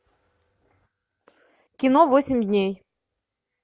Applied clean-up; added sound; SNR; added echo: none; none; none; none.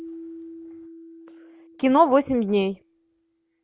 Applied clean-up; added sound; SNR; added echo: none; Keyboard (musical); 19 dB; none.